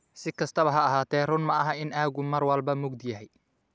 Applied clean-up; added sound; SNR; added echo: none; none; none; none.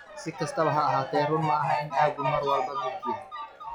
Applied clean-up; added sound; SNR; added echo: classical method log-MMSE.